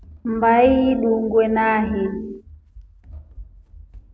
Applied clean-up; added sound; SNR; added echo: none; Run; 20 dB; none.